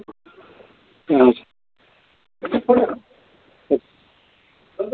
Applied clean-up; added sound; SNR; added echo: none; none; none; none.